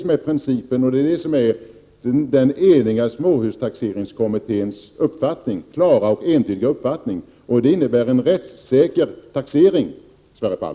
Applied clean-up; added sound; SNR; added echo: none; none; none; none.